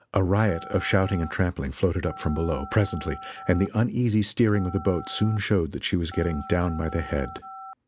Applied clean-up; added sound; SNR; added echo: none; Telephone; 17 dB; none.